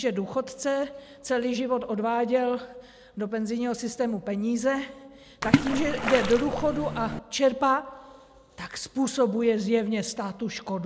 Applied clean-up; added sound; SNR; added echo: none; Splash, splatter; 0 dB; none.